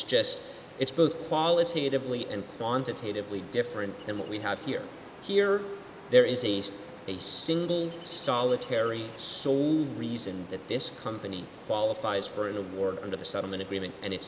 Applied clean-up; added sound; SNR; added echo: none; Ocean; 19 dB; none.